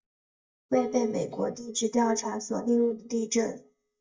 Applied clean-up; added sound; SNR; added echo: neural mask model DeepFilterNet 3.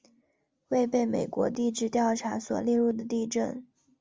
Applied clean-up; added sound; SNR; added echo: none; none; none; none.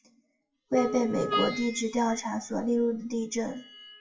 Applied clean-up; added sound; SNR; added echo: classical method WPE with log-MMSE.